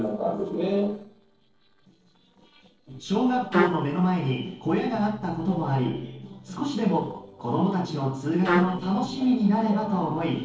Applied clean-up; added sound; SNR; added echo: neural separator model SepFormer DNS4.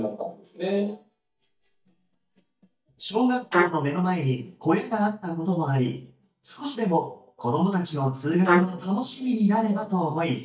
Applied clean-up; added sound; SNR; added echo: neural mask model DeepFilterNet 3.